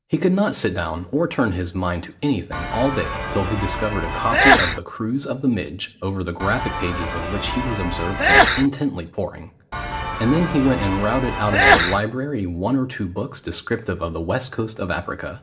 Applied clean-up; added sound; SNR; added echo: none; Sneeze / Church bell; -3 dB; reverberation time 0.5 s.